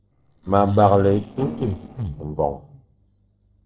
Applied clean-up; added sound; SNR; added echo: neural separator model SepFormer DNS4.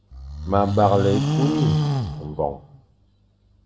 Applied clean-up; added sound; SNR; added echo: none; Livestock, farm animals, working animals; 1 dB; reverberation time 0.4 s.